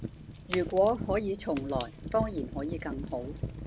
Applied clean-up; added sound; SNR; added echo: none; Fire; 6 dB; none.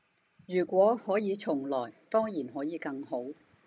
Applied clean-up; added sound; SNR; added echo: none; none; none; none.